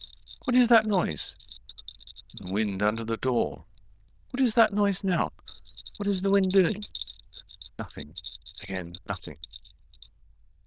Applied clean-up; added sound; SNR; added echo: neural diffusion model UNIVERSE++.